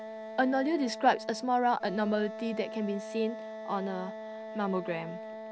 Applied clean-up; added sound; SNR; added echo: none; Wind instrument, woodwind instrument; 10 dB; none.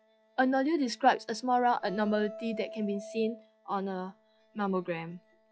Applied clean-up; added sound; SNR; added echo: classical method log-MMSE.